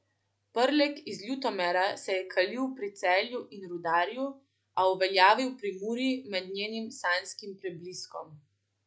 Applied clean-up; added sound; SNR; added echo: none; none; none; none.